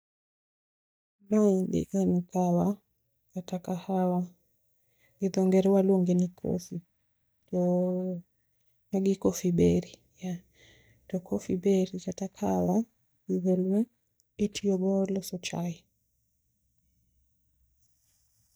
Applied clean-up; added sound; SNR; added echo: neural mask model DeepFilterNet 3.